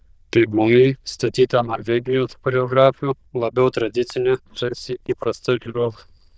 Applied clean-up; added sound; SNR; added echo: neural diffusion model UNIVERSE++.